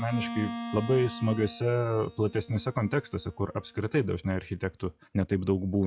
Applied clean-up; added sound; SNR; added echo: classical method log-MMSE.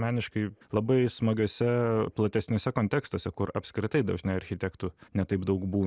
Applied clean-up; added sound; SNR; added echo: none; none; none; none.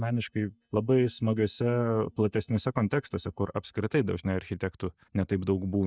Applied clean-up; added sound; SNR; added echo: neural mask model DeepFilterNet 3.